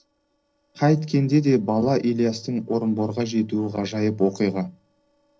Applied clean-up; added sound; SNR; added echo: neural separator model SepFormer DNS4.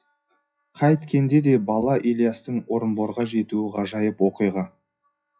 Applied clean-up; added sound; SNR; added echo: classical method WPE with log-MMSE.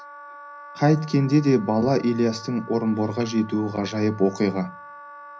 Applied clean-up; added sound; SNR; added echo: none; Wind instrument, woodwind instrument; 18 dB; reverberation time 0.5 s.